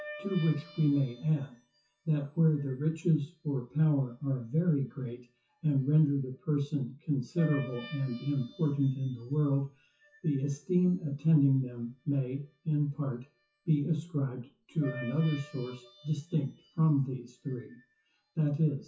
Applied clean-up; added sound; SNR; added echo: classical method WPE with log-MMSE.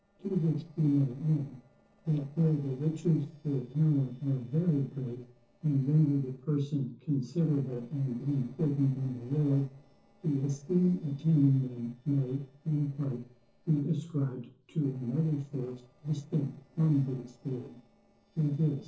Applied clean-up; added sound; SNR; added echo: neural separator model SepFormer DNS4.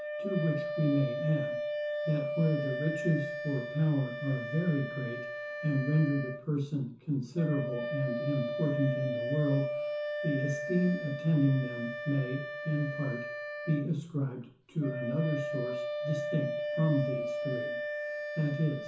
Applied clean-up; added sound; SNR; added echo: none; Wind instrument, woodwind instrument; 4 dB; reverberation time 0.9 s.